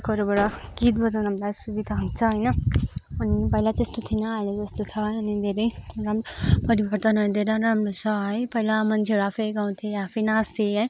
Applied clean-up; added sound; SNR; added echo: none; Gunshot, gunfire; 15 dB; none.